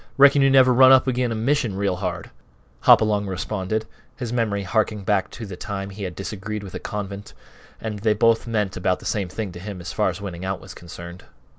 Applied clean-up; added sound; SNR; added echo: none; none; none; none.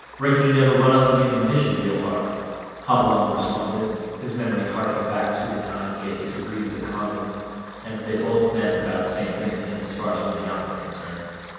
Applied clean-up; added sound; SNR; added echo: none; Stream; 19 dB; reverberation time 2.1 s.